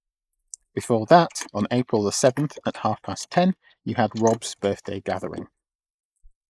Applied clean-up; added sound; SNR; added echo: neural mask model Resemble Enhance denoiser.